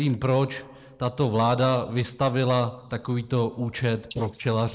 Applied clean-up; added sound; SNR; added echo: neural mask model Resemble Enhance denoiser.